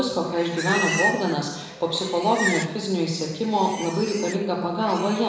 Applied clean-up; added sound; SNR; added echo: none; Livestock, farm animals, working animals; 8 dB; reverberation time 1.0 s.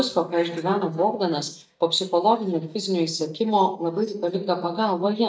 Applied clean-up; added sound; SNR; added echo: neural mask model DeepFilterNet 3.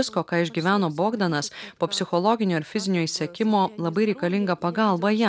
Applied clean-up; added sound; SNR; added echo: none; none; none; none.